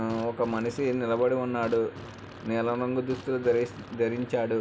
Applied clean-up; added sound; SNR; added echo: none; Fart; 19 dB; none.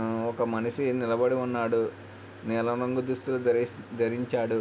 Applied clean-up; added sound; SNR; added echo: none; none; none; none.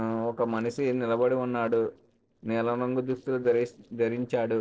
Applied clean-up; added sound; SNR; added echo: neural separator model SepFormer DNS4.